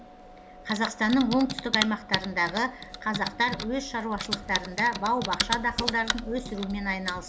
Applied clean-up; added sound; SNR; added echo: none; Typing; 6 dB; none.